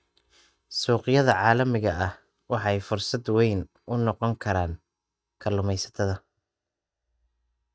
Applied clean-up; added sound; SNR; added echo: neural mask model DeepFilterNet 3.